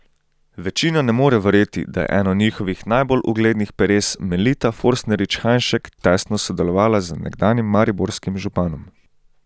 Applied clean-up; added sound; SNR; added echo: none; none; none; none.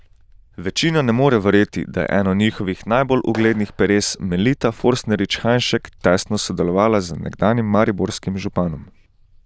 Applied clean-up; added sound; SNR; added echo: neural diffusion model UNIVERSE++.